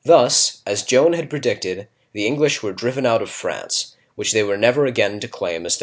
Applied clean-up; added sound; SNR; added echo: none; none; none; none.